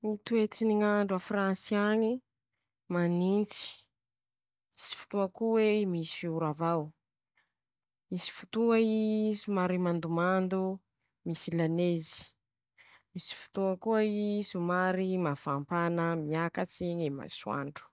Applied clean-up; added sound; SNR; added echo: none; none; none; none.